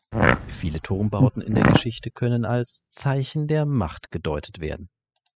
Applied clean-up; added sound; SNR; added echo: classical method spectral subtraction.